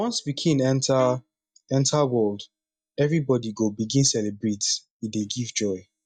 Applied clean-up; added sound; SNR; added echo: neural mask model DeepFilterNet 3.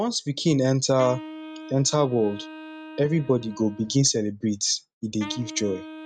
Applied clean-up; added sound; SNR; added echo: neural mask model RNNoise.